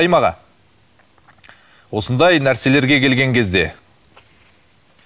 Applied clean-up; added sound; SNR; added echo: none; none; none; none.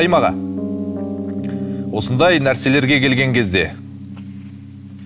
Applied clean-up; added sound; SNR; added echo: none; Piano; 7 dB; none.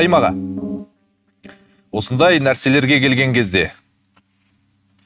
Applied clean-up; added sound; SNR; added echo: neural mask model RNNoise.